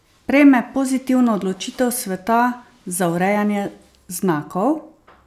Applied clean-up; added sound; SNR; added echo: none; none; none; none.